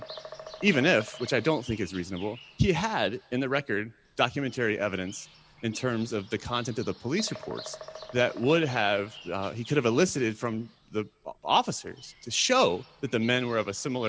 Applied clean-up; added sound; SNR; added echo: none; Bird vocalization, bird call, bird song; 19 dB; none.